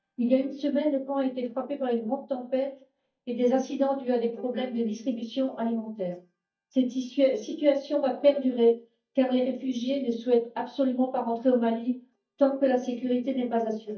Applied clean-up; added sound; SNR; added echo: neural mask model DeepFilterNet 3.